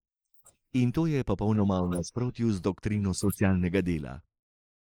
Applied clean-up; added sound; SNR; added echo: neural mask model Resemble Enhance denoiser.